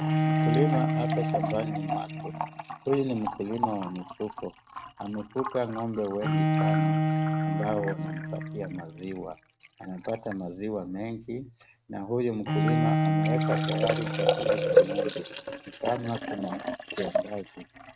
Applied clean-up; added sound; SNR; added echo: neural mask model RNNoise.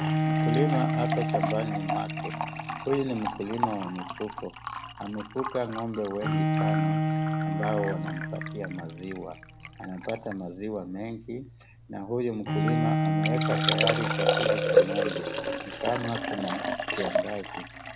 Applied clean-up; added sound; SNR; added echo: none; Bowed string instrument + Liquid; -4 dB; none.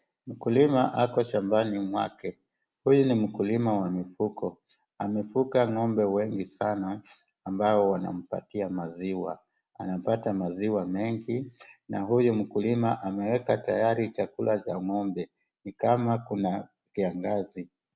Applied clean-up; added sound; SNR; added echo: none; none; none; none.